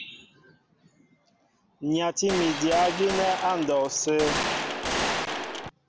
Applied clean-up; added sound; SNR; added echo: none; Gunshot, gunfire; 2 dB; none.